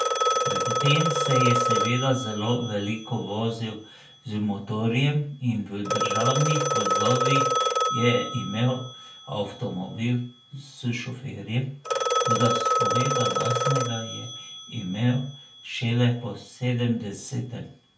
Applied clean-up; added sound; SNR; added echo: none; Telephone; 1 dB; reverberation time 0.3 s.